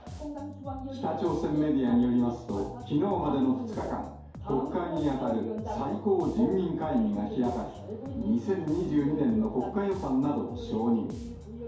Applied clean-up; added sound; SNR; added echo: none; Bass guitar; 15 dB; reverberation time 2.4 s.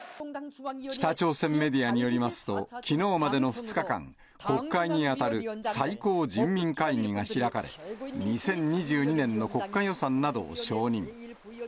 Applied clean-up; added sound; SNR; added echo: none; none; none; none.